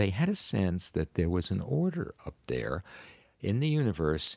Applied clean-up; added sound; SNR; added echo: none; none; none; none.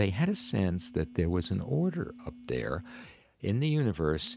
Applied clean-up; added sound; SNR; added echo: none; Telephone; 20 dB; none.